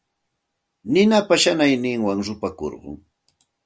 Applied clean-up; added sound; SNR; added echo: none; none; none; none.